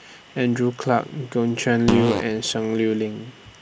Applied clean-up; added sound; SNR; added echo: none; Fart; 4 dB; none.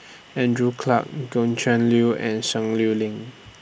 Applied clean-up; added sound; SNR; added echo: none; none; none; none.